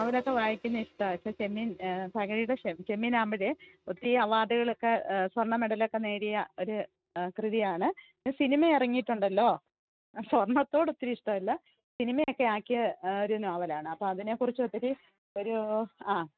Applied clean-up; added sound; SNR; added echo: neural mask model RNNoise.